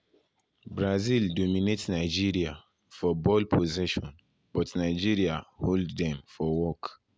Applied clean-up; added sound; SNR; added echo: none; none; none; none.